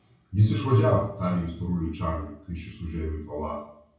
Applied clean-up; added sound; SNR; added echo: none; none; none; reverberation time 0.6 s.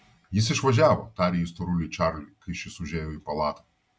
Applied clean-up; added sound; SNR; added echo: none; none; none; none.